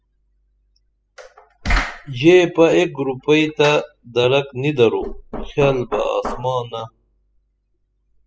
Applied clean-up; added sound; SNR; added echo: classical method spectral subtraction.